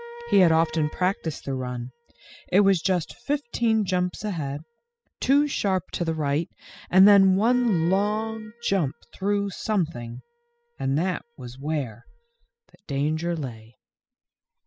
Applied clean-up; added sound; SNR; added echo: classical method spectral subtraction.